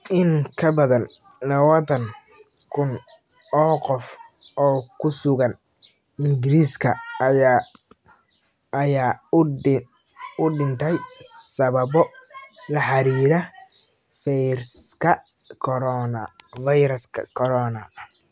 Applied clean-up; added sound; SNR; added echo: none; none; none; none.